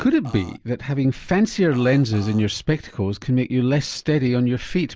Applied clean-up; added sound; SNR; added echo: none; Burping, eructation; 20 dB; none.